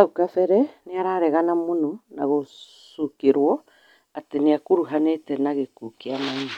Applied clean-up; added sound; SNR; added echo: none; none; none; none.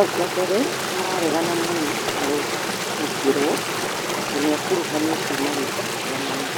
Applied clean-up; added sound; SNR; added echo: none; Stream; 0 dB; none.